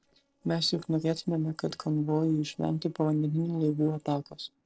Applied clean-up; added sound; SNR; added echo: neural separator model SepFormer DNS4.